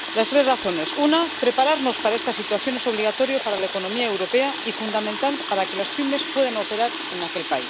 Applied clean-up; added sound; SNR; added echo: none; Water tap, faucet; 7 dB; none.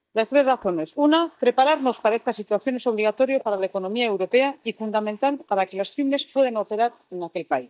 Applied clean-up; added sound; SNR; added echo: neural mask model DeepFilterNet 3.